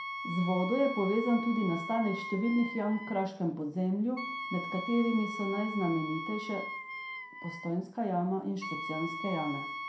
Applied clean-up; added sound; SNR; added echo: none; Wind instrument, woodwind instrument; 8 dB; reverberation time 0.4 s.